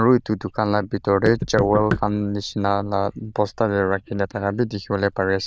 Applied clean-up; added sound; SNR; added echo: neural diffusion model UNIVERSE++.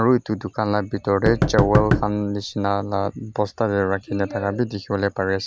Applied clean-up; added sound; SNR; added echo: none; Knock; 1 dB; none.